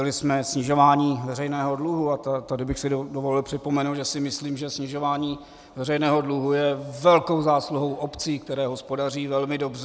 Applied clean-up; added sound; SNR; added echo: none; none; none; none.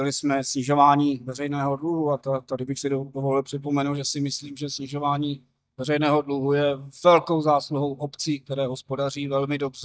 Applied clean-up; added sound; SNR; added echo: neural mask model DeepFilterNet 3.